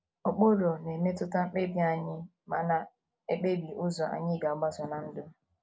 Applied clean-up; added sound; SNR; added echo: none; none; none; none.